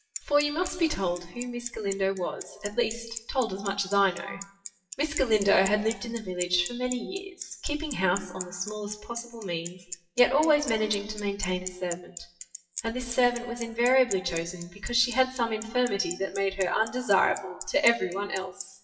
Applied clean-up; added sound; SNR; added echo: classical method WPE with log-MMSE.